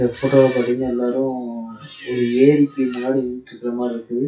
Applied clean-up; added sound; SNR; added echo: classical method WPE with log-MMSE.